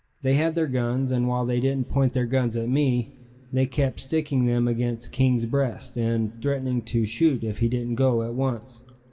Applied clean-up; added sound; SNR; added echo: none; none; none; reverberation time 2.7 s.